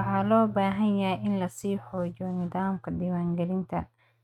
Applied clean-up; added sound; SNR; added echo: neural mask model RNNoise.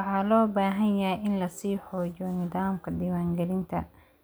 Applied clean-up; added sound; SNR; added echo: none; none; none; none.